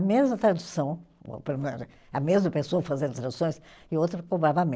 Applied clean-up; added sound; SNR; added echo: none; none; none; none.